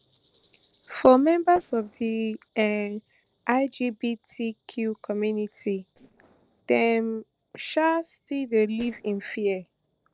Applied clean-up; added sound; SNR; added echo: neural separator model SepFormer DNS4.